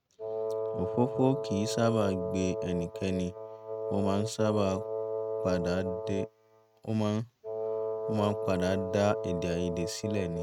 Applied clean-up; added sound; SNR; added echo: neural mask model RNNoise.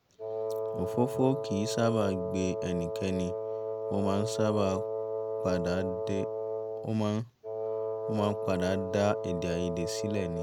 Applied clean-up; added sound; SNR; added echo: none; Wind instrument, woodwind instrument; 2 dB; none.